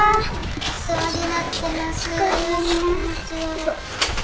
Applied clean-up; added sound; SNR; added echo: none; Wind; 8 dB; none.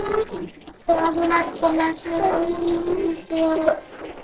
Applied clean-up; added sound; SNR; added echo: neural separator model SepFormer DNS4.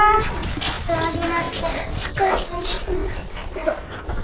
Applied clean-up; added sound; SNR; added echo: neural mask model Resemble Enhance denoiser.